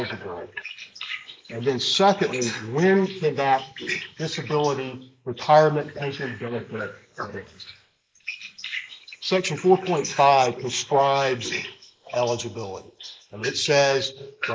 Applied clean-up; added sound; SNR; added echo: neural mask model Resemble Enhance denoiser.